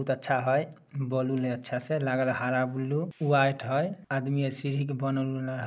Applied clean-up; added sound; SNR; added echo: none; none; none; none.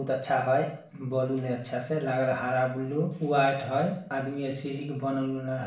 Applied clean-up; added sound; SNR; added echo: none; none; none; reverberation time 0.6 s.